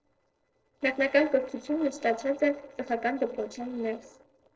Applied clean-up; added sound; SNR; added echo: neural separator model SepFormer DNS4.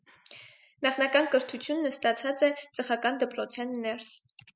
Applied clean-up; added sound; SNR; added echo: none; none; none; none.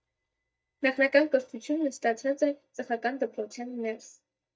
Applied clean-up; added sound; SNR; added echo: neural mask model DeepFilterNet 3.